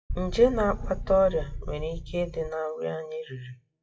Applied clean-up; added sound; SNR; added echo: classical method WPE with log-MMSE.